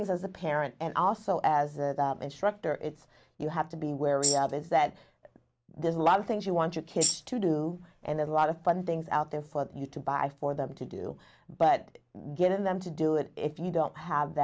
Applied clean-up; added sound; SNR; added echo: neural mask model Resemble Enhance denoiser.